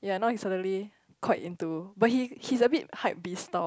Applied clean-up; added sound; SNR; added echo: none; none; none; none.